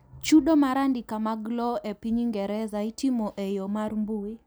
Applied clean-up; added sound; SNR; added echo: none; none; none; none.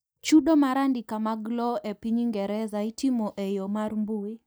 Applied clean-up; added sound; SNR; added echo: neural mask model DeepFilterNet 3.